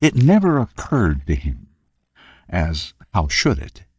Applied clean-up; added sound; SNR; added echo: neural mask model DeepFilterNet 3.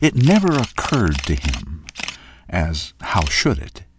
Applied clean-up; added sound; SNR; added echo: none; Camera; 14 dB; none.